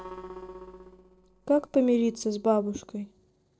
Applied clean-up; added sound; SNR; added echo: neural separator model SepFormer DNS4.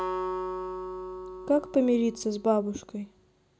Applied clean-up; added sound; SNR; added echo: none; Acoustic guitar; 8 dB; none.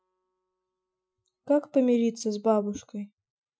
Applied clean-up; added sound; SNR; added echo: classical method Wiener filter.